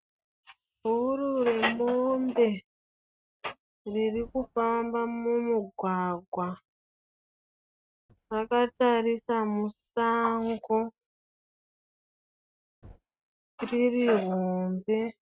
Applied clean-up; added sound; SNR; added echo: neural mask model RNNoise.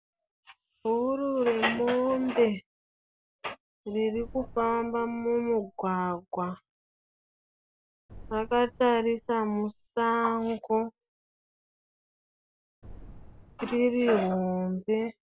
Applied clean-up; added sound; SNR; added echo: none; Boom; 19 dB; none.